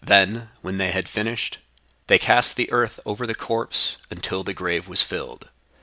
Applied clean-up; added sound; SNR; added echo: none; none; none; none.